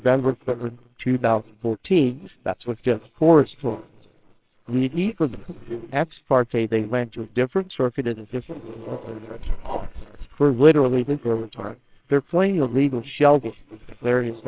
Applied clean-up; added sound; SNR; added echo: neural separator model SepFormer WHAMR!.